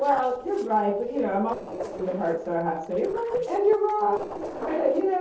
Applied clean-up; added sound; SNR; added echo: neural separator model SepFormer DNS4.